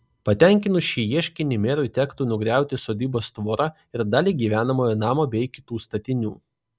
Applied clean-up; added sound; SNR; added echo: none; none; none; none.